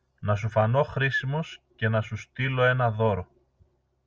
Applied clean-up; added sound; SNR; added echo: none; none; none; none.